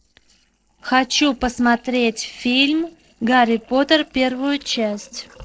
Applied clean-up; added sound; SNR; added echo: neural separator model SepFormer DNS4.